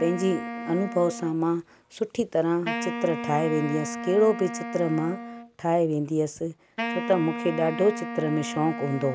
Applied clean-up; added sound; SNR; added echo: none; Wind instrument, woodwind instrument; 8 dB; none.